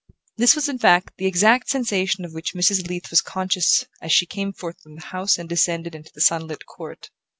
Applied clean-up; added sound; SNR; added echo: none; none; none; none.